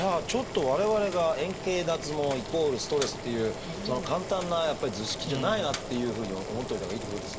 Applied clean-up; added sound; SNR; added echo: none; Boiling; 8 dB; none.